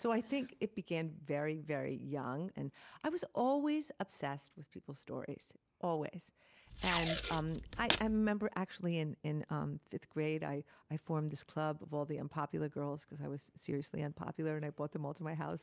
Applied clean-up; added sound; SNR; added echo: none; Packing tape, duct tape; -5 dB; none.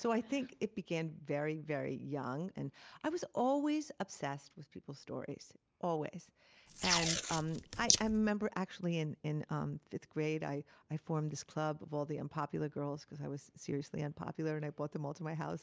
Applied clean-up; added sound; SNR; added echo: neural mask model Resemble Enhance denoiser.